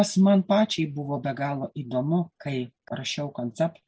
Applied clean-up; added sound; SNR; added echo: none; none; none; none.